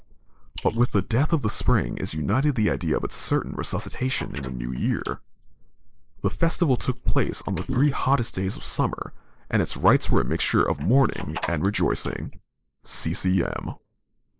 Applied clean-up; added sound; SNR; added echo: neural mask model Resemble Enhance denoiser.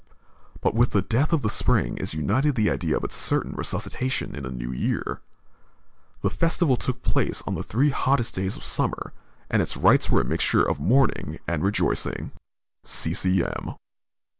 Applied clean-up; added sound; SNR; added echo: none; none; none; none.